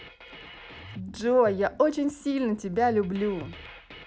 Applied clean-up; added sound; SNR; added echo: none; Drum kit; 18 dB; none.